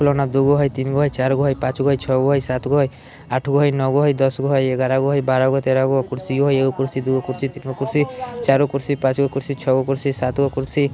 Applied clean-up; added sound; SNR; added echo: none; none; none; none.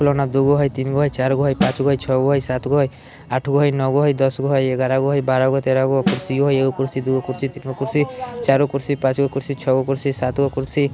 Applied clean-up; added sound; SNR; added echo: none; Snare drum; 11 dB; none.